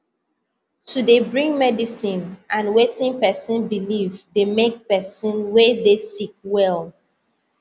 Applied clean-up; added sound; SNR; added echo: none; none; none; none.